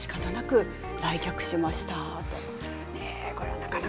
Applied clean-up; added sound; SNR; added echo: none; Respiratory sounds; 17 dB; none.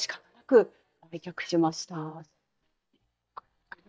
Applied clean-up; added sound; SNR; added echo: neural mask model DeepFilterNet 3.